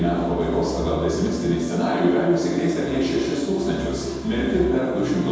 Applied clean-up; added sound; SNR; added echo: none; Bowed string instrument; 17 dB; reverberation time 1.2 s.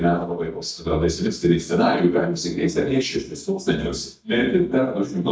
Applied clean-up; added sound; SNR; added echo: neural mask model DeepFilterNet 3.